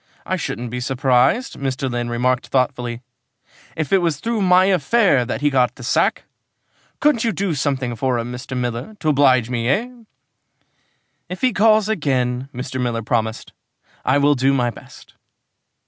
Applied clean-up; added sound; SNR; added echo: none; none; none; none.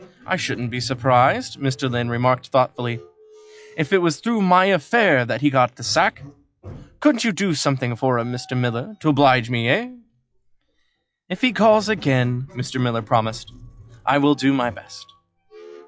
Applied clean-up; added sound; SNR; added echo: classical method log-MMSE.